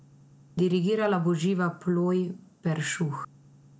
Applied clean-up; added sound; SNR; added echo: none; none; none; none.